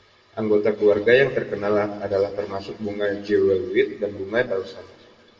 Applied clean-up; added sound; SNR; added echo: none; none; none; reverberation time 1.3 s.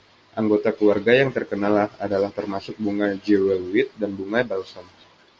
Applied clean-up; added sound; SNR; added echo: none; none; none; none.